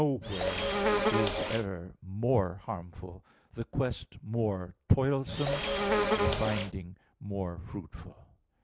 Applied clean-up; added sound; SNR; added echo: none; Insect; -4 dB; none.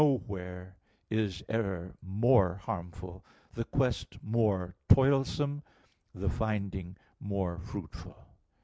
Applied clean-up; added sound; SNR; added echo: none; none; none; none.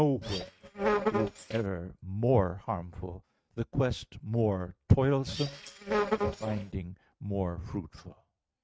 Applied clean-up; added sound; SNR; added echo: neural mask model RNNoise.